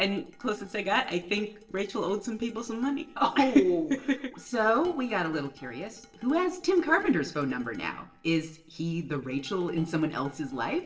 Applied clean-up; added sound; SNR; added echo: neural separator model SepFormer DNS4.